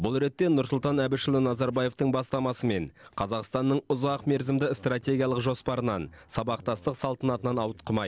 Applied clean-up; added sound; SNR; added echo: none; none; none; none.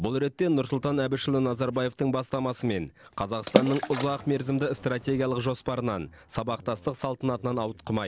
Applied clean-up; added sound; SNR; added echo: none; Water / Splash, splatter; 2 dB; none.